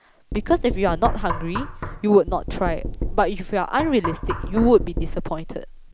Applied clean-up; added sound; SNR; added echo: none; Knock + Knock; 5 dB; none.